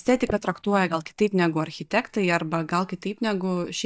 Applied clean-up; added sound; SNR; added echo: neural mask model DeepFilterNet 3.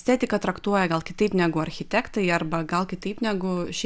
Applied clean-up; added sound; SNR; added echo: none; none; none; none.